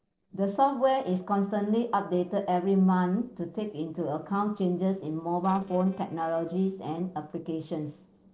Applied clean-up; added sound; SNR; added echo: neural separator model SepFormer DNS4.